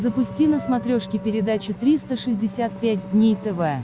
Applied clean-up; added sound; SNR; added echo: none; Wind instrument, woodwind instrument + Engine; 13 dB; none.